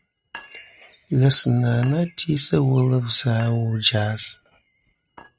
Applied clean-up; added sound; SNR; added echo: neural mask model RNNoise.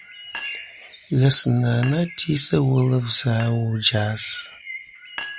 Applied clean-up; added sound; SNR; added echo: none; Bird + Chink, clink; 16 dB; none.